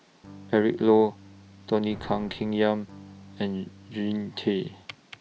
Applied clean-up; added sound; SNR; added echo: none; Explosion + Electric guitar / Strum; 20 dB; none.